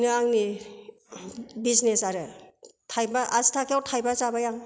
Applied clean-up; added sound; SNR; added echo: none; none; none; none.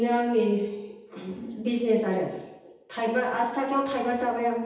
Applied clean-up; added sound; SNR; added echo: none; none; none; reverberation time 0.9 s.